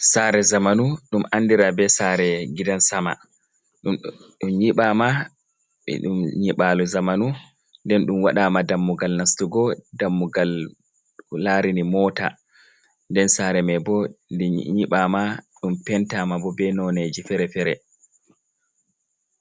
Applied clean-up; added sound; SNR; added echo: none; none; none; none.